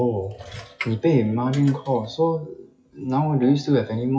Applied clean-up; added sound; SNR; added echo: classical method WPE with log-MMSE.